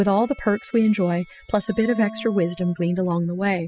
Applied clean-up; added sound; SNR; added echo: classical method spectral subtraction.